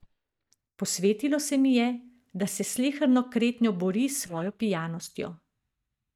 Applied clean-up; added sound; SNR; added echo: neural mask model DeepFilterNet 3.